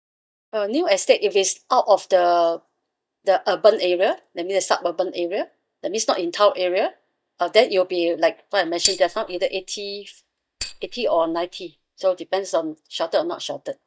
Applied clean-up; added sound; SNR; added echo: neural mask model DeepFilterNet 3.